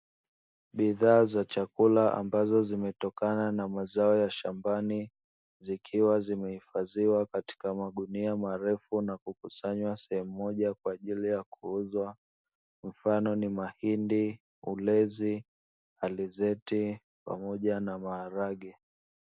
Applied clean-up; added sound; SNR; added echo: none; none; none; none.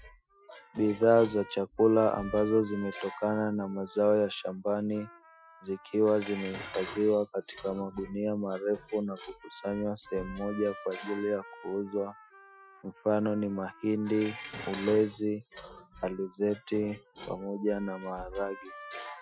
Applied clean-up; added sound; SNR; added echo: classical method Wiener filter.